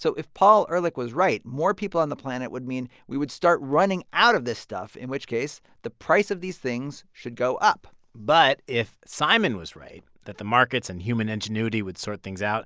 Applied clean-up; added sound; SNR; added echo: none; none; none; none.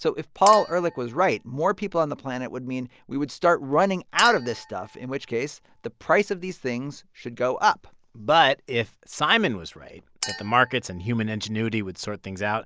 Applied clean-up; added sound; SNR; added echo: none; Chink, clink; 16 dB; none.